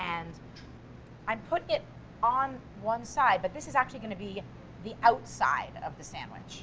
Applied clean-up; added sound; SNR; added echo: none; none; none; none.